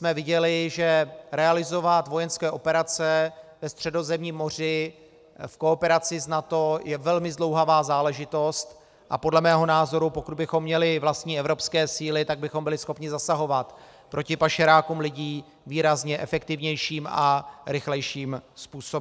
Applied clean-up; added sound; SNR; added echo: none; none; none; none.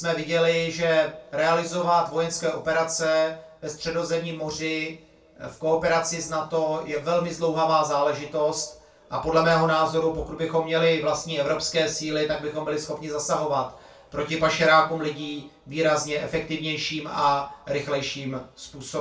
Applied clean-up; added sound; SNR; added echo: none; none; none; reverberation time 0.3 s.